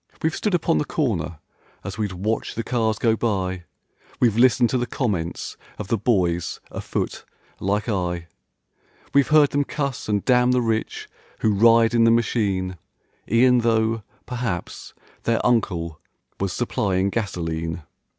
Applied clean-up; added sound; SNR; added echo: none; none; none; none.